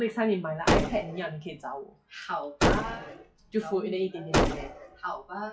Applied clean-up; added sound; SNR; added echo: classical method WPE with log-MMSE.